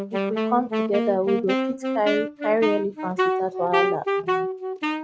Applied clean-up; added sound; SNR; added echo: neural mask model RNNoise.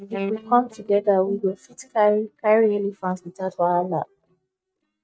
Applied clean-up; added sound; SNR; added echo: neural mask model DeepFilterNet 3.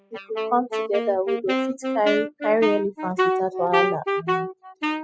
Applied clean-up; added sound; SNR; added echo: classical method spectral subtraction.